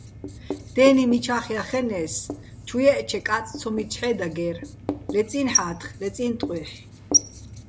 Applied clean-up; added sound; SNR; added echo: none; Writing; 7 dB; none.